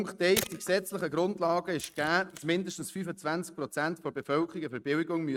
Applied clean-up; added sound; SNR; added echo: neural mask model RNNoise.